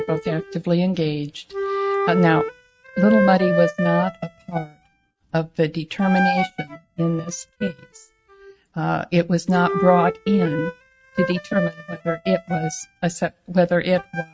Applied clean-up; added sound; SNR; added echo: neural mask model RNNoise.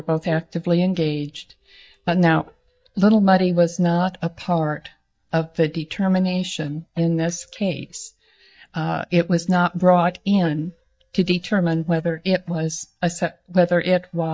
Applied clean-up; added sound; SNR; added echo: neural mask model DeepFilterNet 3.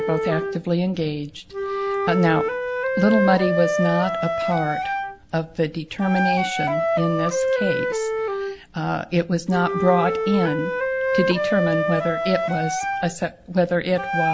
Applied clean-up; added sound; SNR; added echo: none; Wind instrument, woodwind instrument; 1 dB; none.